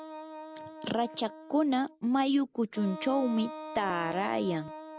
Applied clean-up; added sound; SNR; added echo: none; Wind instrument, woodwind instrument; 13 dB; none.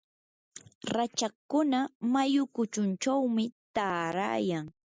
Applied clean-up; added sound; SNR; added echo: none; none; none; none.